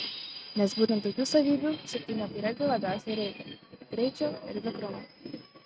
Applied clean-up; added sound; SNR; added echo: neural mask model RNNoise.